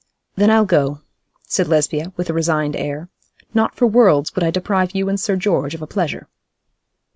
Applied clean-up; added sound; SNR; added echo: none; none; none; none.